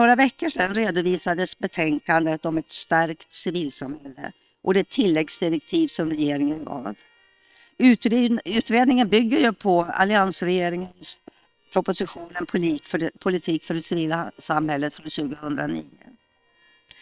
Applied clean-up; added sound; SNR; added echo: neural separator model SepFormer WHAM!.